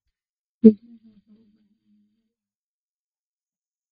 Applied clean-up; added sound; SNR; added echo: neural mask model DeepFilterNet 3.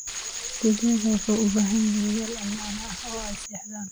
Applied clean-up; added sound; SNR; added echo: none; Stream; 11 dB; none.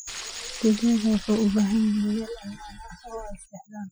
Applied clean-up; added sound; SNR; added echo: classical method Wiener filter.